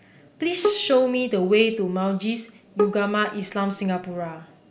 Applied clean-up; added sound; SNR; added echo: none; Bowed string instrument; 6 dB; none.